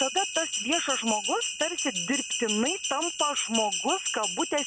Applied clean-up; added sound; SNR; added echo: none; Bell; 1 dB; none.